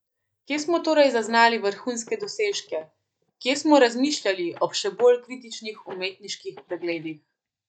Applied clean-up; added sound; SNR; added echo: neural mask model DeepFilterNet 3.